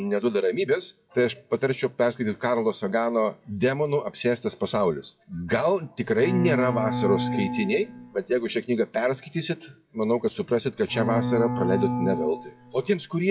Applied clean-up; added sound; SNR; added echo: classical method WPE with log-MMSE.